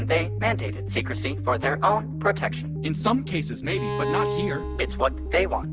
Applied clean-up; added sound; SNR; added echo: none; Bowed string instrument; 6 dB; none.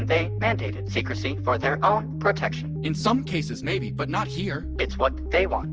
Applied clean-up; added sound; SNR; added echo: none; none; none; none.